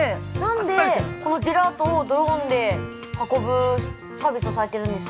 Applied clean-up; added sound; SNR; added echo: none; none; none; none.